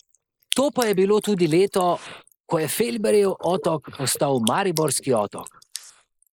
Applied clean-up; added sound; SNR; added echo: neural mask model Resemble Enhance denoiser.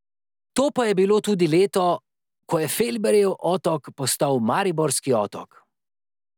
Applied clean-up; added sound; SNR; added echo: none; none; none; none.